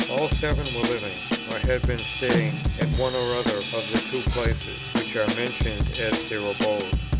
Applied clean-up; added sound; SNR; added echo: none; Drum / Drum kit; -2 dB; none.